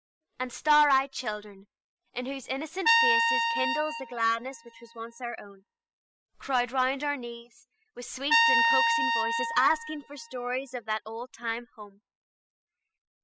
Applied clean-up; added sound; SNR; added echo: classical method spectral subtraction.